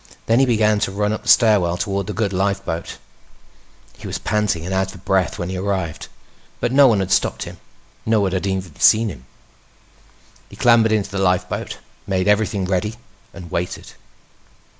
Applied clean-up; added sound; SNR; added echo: none; none; none; none.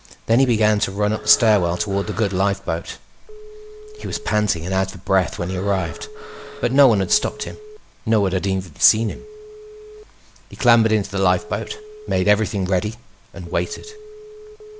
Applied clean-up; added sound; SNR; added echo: none; Breathing + Telephone; 18 dB; none.